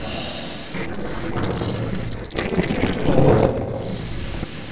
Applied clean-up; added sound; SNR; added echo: neural separator model SepFormer DNS4.